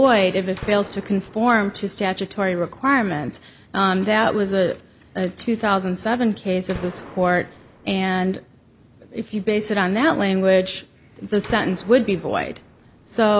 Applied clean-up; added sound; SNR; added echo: none; Gunshot, gunfire; 18 dB; none.